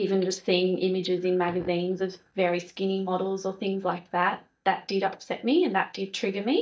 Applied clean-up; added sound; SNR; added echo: neural mask model DeepFilterNet 3.